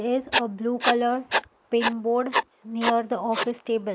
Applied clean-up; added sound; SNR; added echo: neural mask model Resemble Enhance denoiser.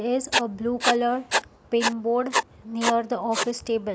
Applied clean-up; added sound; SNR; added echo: none; Writing; 3 dB; none.